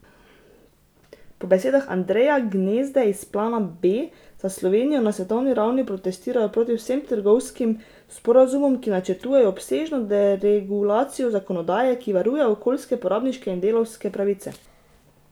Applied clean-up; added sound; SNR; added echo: none; none; none; none.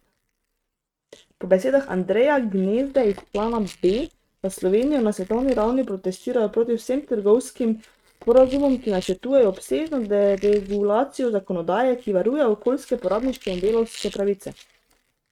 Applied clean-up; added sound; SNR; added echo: neural mask model RNNoise.